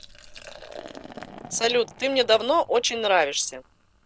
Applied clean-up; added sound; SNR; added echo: none; Liquid; 19 dB; none.